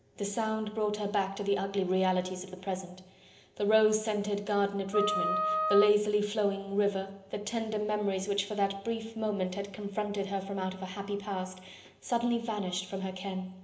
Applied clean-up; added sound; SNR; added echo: none; Wind instrument, woodwind instrument; 2 dB; reverberation time 0.8 s.